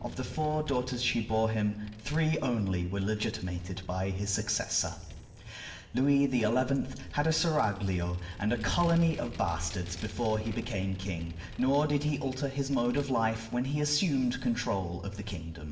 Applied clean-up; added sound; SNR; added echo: none; Vehicle; 15 dB; reverberation time 1.0 s.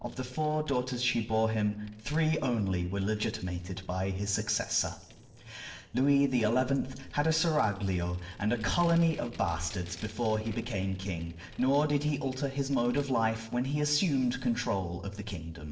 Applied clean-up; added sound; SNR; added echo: neural separator model SepFormer DNS4.